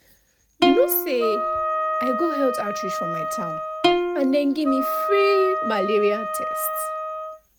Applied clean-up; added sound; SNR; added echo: none; Wind instrument, woodwind instrument + Plucked string instrument; 0 dB; none.